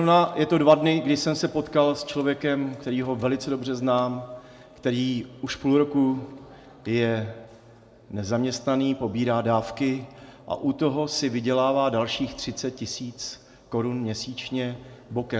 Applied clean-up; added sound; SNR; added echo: none; none; none; reverberation time 0.8 s.